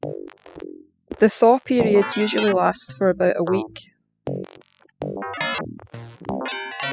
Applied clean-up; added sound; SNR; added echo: classical method spectral subtraction.